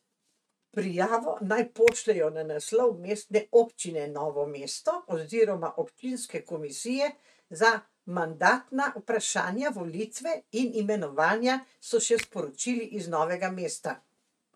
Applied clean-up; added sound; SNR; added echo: neural mask model RNNoise.